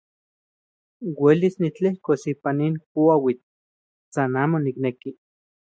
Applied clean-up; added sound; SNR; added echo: none; none; none; none.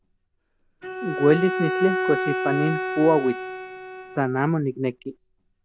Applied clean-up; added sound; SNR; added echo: none; Bowed string instrument; 5 dB; none.